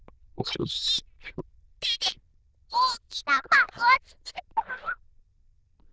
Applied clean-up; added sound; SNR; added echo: neural diffusion model UNIVERSE++.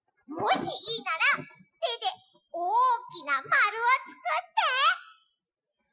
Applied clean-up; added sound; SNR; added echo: classical method Wiener filter.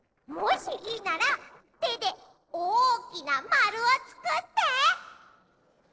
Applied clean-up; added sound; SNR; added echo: neural separator model SepFormer DNS4.